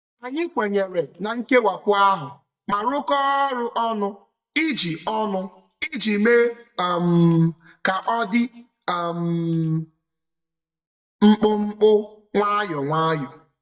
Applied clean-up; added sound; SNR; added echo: neural mask model DeepFilterNet 3.